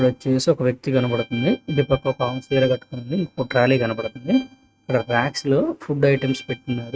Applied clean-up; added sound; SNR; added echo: neural mask model RNNoise.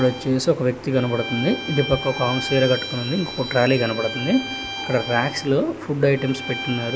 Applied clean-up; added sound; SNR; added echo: none; Bowed string instrument; 10 dB; none.